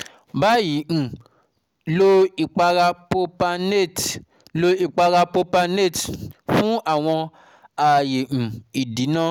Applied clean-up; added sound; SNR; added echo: none; none; none; none.